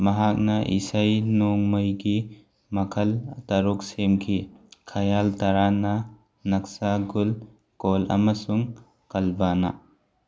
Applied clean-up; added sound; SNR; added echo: none; none; none; none.